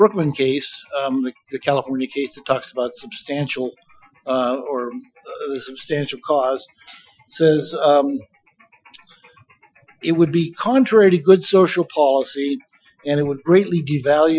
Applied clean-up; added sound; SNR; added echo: classical method Wiener filter.